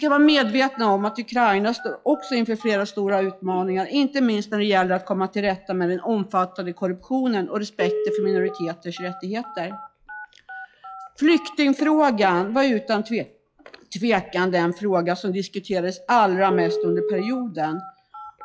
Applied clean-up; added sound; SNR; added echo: classical method log-MMSE.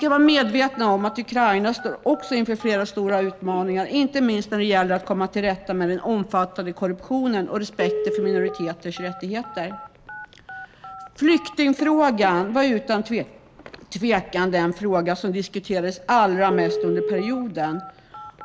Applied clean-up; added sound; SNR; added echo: none; Telephone; 11 dB; none.